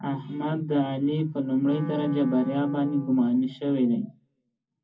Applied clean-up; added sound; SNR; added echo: none; Wind instrument, woodwind instrument; 15 dB; reverberation time 0.3 s.